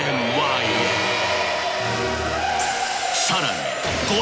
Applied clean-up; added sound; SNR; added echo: none; Tools; 12 dB; none.